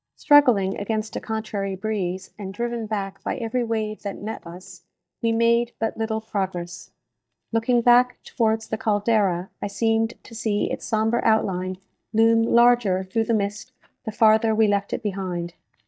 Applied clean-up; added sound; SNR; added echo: neural mask model DeepFilterNet 3.